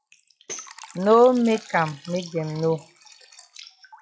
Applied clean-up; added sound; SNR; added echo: classical method log-MMSE.